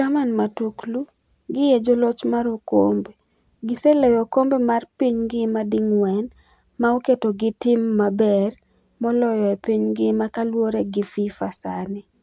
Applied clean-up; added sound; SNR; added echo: none; none; none; none.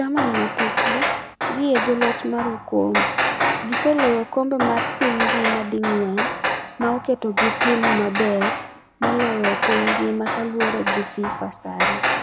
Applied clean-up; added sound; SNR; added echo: none; Hammer; 0 dB; none.